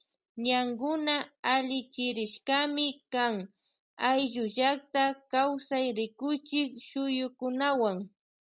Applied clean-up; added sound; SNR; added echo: none; none; none; none.